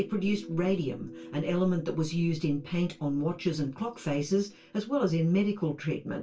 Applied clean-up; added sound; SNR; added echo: none; none; none; reverberation time 0.2 s.